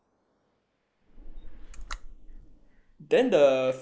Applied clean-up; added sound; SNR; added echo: neural mask model Resemble Enhance denoiser.